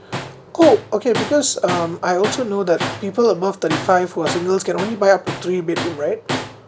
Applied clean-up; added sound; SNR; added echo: none; Tools; 9 dB; none.